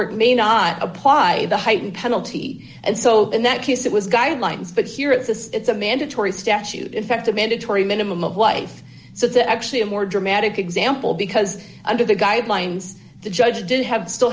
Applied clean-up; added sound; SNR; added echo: none; none; none; none.